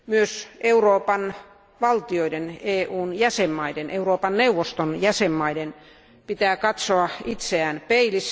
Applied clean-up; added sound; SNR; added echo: none; none; none; none.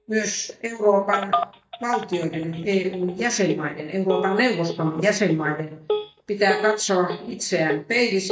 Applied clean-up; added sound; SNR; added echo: neural mask model DeepFilterNet 3.